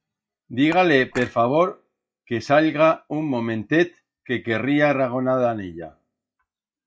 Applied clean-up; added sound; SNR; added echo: classical method log-MMSE.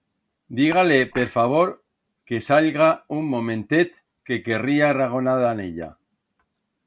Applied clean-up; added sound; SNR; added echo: none; Dishes, pots, and pans / Chink, clink; 16 dB; none.